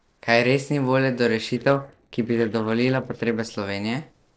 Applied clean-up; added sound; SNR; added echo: neural separator model SepFormer DNS4.